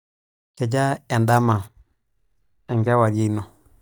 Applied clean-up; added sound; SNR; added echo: neural mask model DeepFilterNet 3.